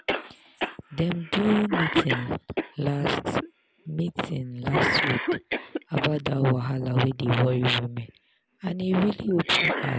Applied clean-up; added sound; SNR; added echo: none; Cough; 6 dB; none.